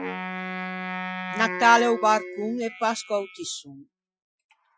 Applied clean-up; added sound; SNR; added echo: classical method Wiener filter.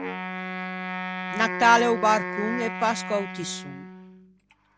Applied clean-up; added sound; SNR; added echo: none; Wind instrument, woodwind instrument; 6 dB; none.